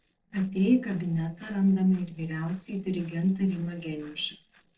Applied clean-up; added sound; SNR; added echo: neural separator model SepFormer DNS4.